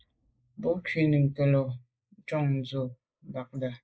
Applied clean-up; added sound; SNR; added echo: neural mask model Resemble Enhance denoiser.